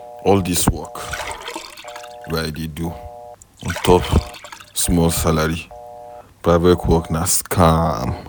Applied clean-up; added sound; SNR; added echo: none; Telephone + Liquid; 16 dB; none.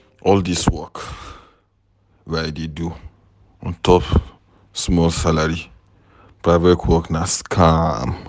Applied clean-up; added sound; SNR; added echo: none; none; none; none.